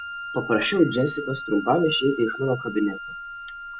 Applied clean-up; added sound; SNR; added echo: none; Wind instrument, woodwind instrument; 11 dB; none.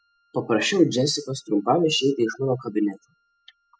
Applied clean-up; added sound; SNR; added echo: classical method spectral subtraction.